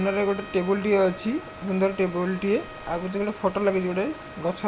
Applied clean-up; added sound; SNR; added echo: none; Trumpet; 18 dB; none.